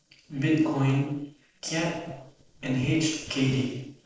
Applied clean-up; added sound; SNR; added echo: neural separator model SepFormer DNS4.